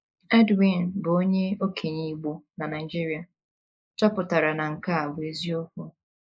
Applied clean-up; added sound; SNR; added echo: neural mask model Resemble Enhance denoiser.